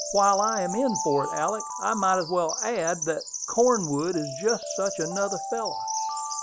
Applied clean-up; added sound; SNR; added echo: none; Alarm + Bird vocalization, bird call, bird song; 6 dB; none.